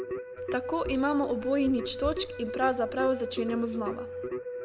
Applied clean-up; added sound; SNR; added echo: none; Keyboard (musical); 6 dB; none.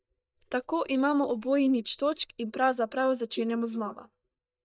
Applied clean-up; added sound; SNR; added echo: neural mask model DeepFilterNet 3.